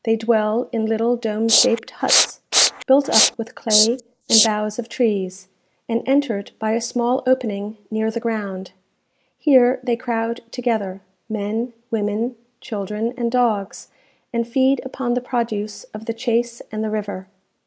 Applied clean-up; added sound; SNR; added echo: neural mask model Resemble Enhance denoiser.